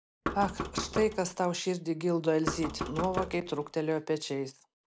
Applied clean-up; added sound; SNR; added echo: none; Knock; 7 dB; none.